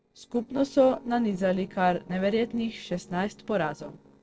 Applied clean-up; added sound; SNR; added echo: neural separator model SepFormer DNS4.